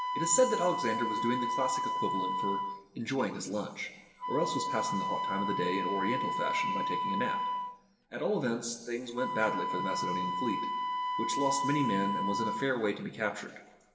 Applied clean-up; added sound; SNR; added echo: none; Wind instrument, woodwind instrument; 1 dB; reverberation time 1.2 s.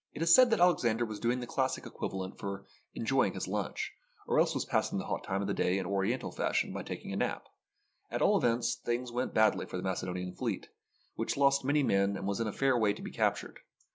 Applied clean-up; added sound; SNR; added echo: none; none; none; none.